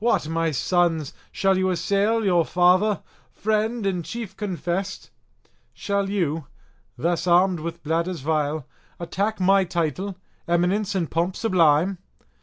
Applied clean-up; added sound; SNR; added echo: none; none; none; none.